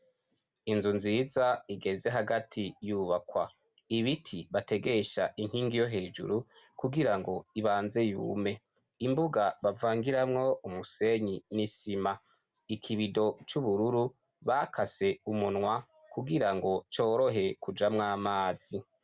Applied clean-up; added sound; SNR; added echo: none; none; none; none.